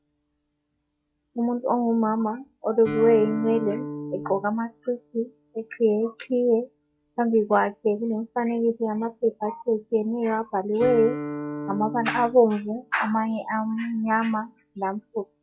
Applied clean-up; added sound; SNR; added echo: classical method log-MMSE.